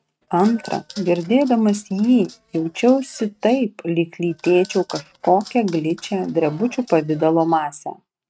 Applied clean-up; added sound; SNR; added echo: neural mask model RNNoise.